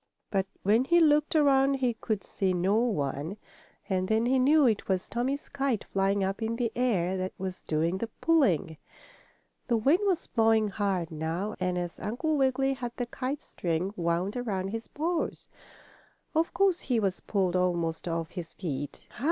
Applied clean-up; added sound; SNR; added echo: none; none; none; none.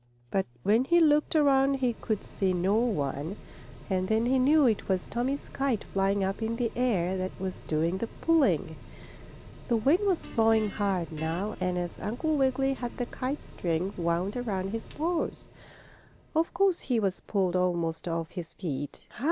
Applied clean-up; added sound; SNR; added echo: none; Mechanical fan + Guitar; 17 dB; none.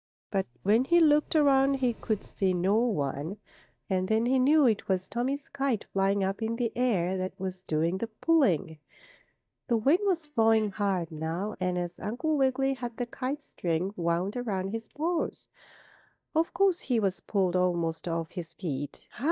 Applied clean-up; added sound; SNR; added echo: neural mask model DeepFilterNet 3.